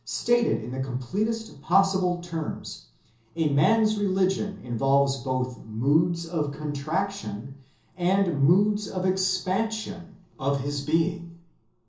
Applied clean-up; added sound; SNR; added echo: none; none; none; reverberation time 0.6 s.